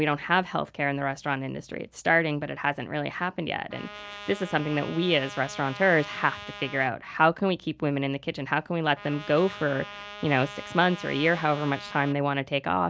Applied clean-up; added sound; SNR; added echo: none; Trumpet; 14 dB; none.